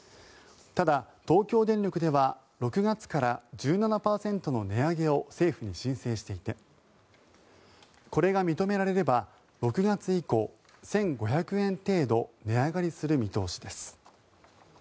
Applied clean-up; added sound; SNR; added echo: none; none; none; none.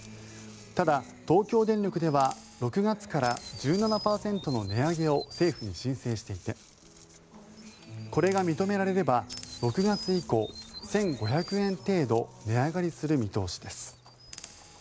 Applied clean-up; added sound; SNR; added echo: none; Acoustic guitar + Chirp, tweet; 16 dB; none.